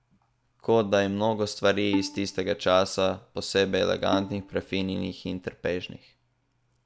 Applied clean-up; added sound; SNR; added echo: none; Bowed string instrument; 12 dB; none.